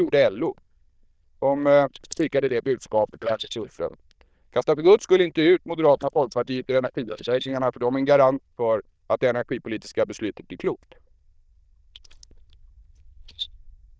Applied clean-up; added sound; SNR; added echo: neural diffusion model UNIVERSE++.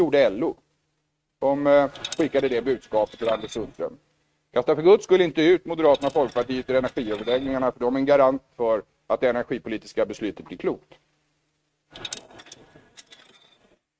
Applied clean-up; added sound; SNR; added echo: neural mask model RNNoise.